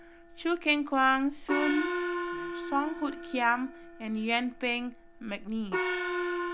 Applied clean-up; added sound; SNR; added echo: none; Gong; 5 dB; none.